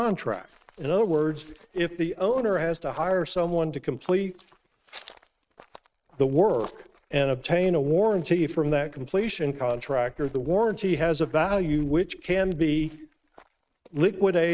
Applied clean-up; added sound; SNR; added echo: neural mask model RNNoise.